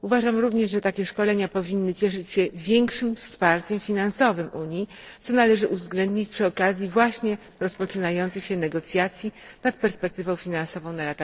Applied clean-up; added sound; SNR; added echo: neural separator model SepFormer DNS4.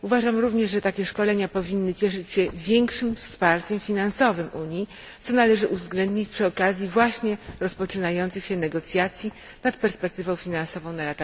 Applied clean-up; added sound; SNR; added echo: none; none; none; none.